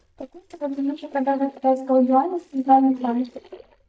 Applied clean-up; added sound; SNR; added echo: neural mask model DeepFilterNet 3.